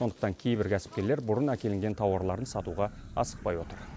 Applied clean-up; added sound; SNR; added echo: none; none; none; none.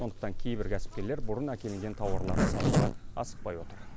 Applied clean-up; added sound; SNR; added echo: none; Zipper (clothing); -5 dB; none.